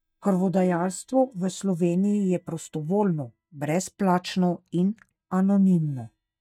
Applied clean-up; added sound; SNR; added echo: neural mask model DeepFilterNet 3.